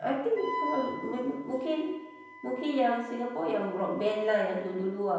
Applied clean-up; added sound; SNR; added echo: none; Wind instrument, woodwind instrument; 11 dB; reverberation time 0.9 s.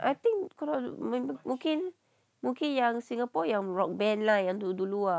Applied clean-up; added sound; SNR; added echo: none; none; none; none.